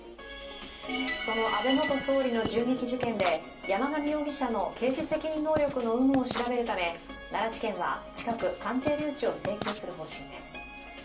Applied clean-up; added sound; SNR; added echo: none; Writing; 11 dB; reverberation time 0.3 s.